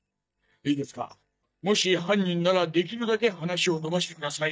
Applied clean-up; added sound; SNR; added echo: neural mask model DeepFilterNet 3.